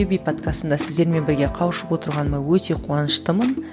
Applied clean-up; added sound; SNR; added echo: none; none; none; none.